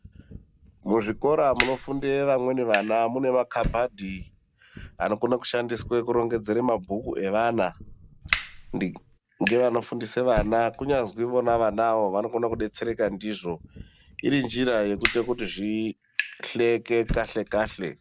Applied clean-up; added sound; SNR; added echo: none; Fire; 11 dB; none.